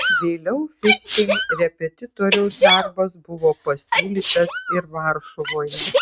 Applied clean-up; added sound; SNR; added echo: neural mask model RNNoise.